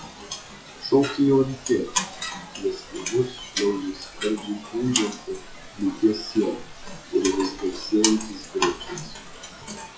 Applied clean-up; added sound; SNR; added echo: classical method WPE with log-MMSE.